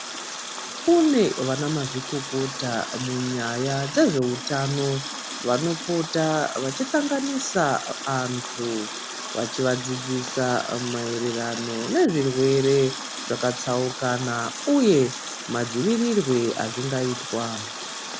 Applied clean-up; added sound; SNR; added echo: none; Water tap, faucet; 9 dB; none.